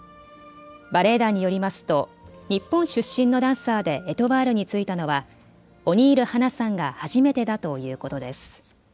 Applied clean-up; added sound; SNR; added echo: none; none; none; none.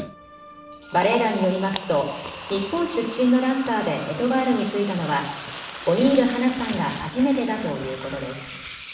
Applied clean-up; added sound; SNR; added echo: none; Liquid; 13 dB; reverberation time 0.9 s.